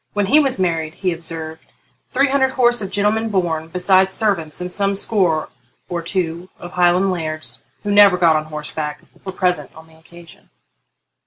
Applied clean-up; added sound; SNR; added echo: none; none; none; none.